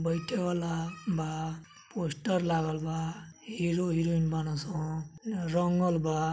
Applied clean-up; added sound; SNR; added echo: none; none; none; none.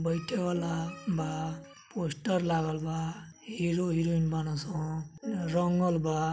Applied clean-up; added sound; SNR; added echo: none; Piano; 14 dB; none.